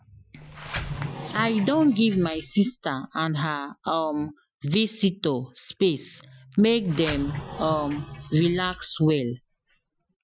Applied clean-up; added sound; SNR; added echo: classical method Wiener filter.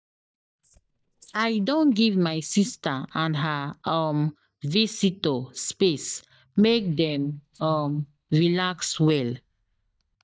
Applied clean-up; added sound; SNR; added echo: neural mask model DeepFilterNet 3.